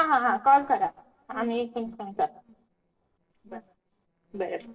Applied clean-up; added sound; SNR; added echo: neural separator model SepFormer DNS4.